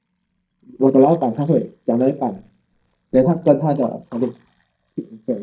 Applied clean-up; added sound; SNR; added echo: neural mask model DeepFilterNet 3.